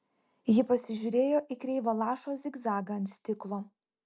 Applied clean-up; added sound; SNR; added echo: none; none; none; none.